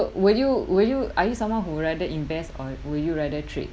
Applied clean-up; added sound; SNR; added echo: none; none; none; none.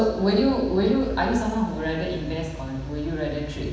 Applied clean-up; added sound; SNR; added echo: none; none; none; reverberation time 1.1 s.